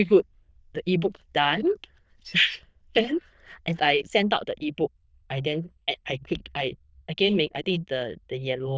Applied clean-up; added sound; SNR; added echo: neural diffusion model UNIVERSE++.